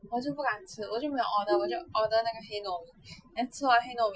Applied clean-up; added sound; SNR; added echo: classical method Wiener filter.